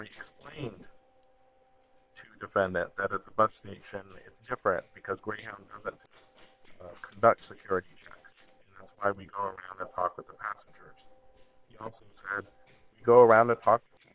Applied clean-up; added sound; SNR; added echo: neural separator model SepFormer WHAM!.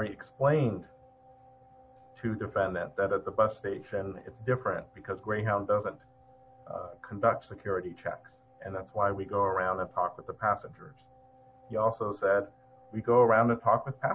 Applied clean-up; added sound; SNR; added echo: none; none; none; none.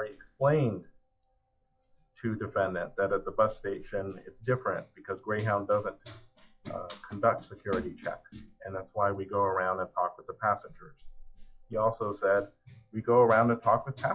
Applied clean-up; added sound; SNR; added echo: classical method log-MMSE.